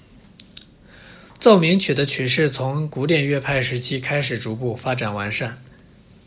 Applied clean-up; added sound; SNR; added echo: none; none; none; none.